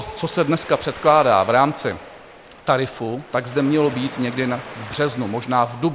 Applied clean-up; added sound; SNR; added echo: none; Waves, surf; 17 dB; none.